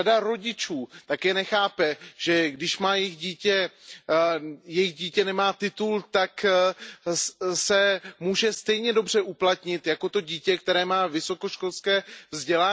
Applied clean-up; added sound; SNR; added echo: none; none; none; none.